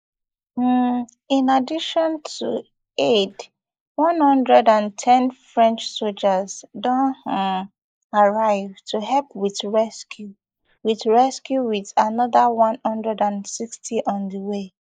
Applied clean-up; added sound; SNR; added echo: neural mask model Resemble Enhance denoiser.